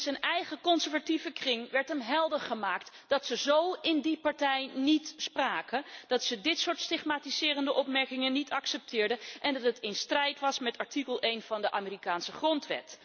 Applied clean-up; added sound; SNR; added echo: none; none; none; none.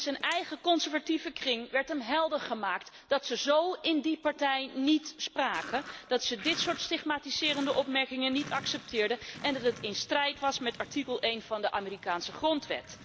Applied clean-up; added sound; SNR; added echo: none; Sink (filling or washing); 19 dB; none.